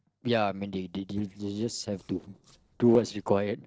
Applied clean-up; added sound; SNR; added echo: neural separator model SepFormer DNS4.